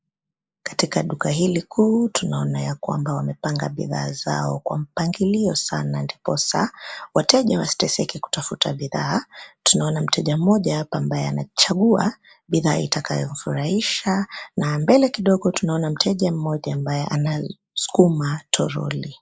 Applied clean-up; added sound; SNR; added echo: neural mask model Resemble Enhance denoiser.